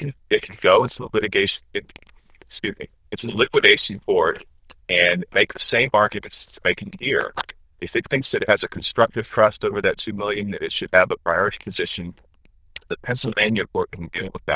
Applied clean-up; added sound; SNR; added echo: neural diffusion model UNIVERSE++.